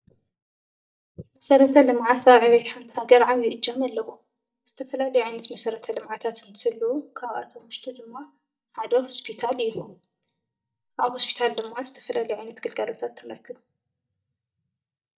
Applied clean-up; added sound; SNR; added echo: neural mask model DeepFilterNet 3.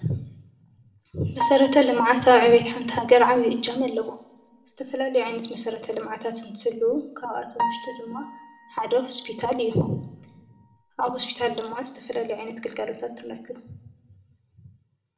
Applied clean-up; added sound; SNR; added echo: none; Piano; 11 dB; reverberation time 0.7 s.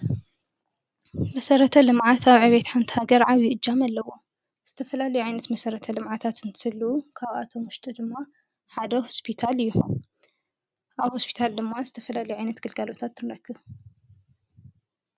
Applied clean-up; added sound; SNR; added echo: none; none; none; none.